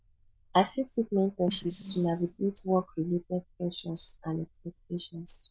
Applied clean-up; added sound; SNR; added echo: neural diffusion model UNIVERSE++.